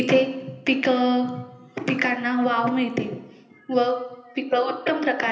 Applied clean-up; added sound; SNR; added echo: none; none; none; reverberation time 0.8 s.